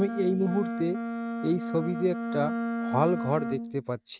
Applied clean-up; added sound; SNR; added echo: neural mask model RNNoise.